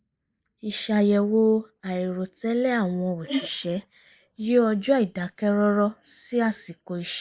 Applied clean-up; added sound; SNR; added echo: neural mask model Resemble Enhance denoiser.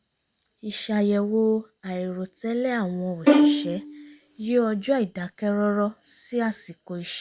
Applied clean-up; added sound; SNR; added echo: none; Bowed string instrument; -3 dB; none.